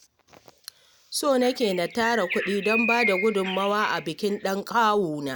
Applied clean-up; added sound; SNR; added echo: none; Bird; 6 dB; none.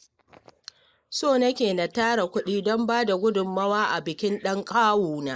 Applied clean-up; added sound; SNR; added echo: neural mask model Resemble Enhance denoiser.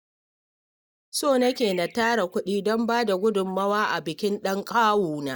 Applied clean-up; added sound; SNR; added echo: neural mask model DeepFilterNet 3.